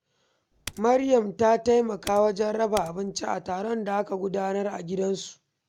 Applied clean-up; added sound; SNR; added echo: none; Typing; 17 dB; none.